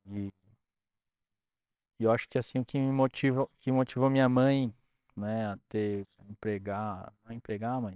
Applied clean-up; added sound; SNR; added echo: neural separator model SepFormer WHAMR!.